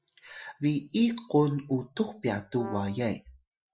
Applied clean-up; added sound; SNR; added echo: classical method Wiener filter.